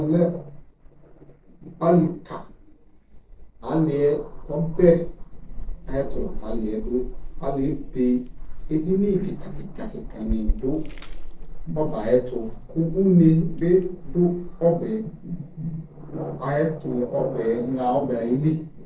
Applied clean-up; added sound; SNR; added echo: neural separator model SepFormer DNS4.